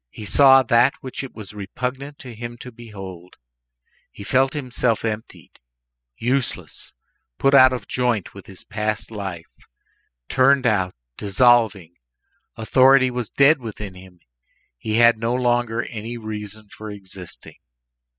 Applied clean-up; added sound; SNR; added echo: classical method spectral subtraction.